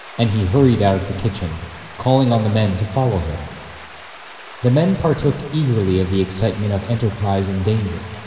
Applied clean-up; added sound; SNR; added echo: none; Stream; 18 dB; reverberation time 1.6 s.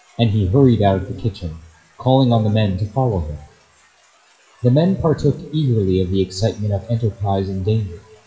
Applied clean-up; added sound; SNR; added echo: classical method WPE with log-MMSE.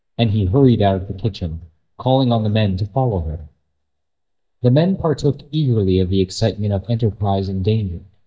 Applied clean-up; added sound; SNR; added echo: neural mask model DeepFilterNet 3.